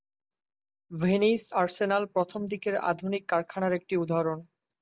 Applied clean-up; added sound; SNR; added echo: none; none; none; none.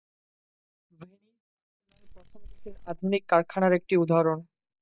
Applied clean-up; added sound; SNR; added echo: neural mask model DeepFilterNet 3.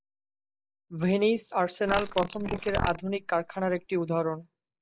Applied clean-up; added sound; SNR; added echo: neural mask model Resemble Enhance denoiser.